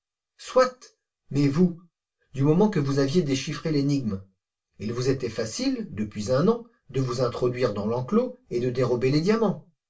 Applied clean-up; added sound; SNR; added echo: none; none; none; reverberation time 0.2 s.